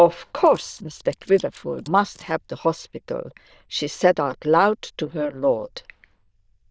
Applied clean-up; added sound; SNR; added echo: neural diffusion model UNIVERSE++.